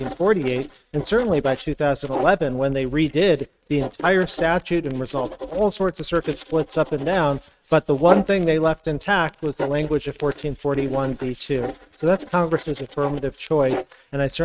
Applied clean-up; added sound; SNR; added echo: neural mask model RNNoise.